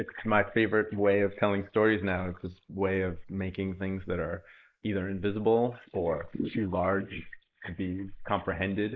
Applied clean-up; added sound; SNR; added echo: neural mask model Resemble Enhance denoiser.